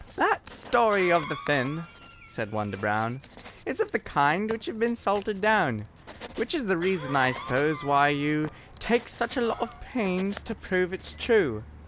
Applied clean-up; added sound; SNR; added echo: none; Writing + Cough; 16 dB; none.